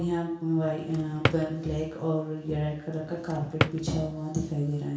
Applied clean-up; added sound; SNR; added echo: none; Drawer open or close; 3 dB; reverberation time 0.6 s.